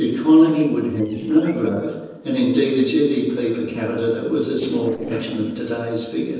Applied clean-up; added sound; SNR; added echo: neural separator model SepFormer DNS4.